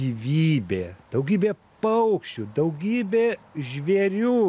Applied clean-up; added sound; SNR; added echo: none; none; none; none.